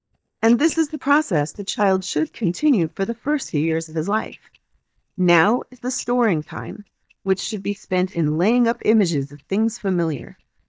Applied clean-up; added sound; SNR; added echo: neural mask model DeepFilterNet 3.